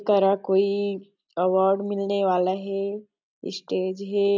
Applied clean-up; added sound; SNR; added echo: none; none; none; none.